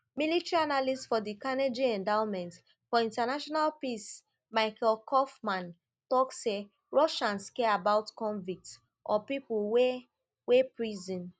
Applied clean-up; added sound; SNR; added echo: none; none; none; none.